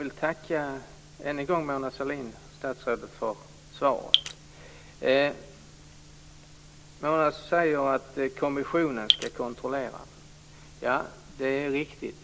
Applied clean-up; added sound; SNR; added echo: none; Drip; -4 dB; none.